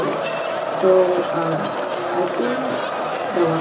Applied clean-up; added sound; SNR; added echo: none; Crowd; 1 dB; reverberation time 0.4 s.